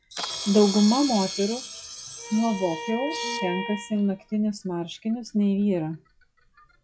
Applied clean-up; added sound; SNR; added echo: classical method log-MMSE.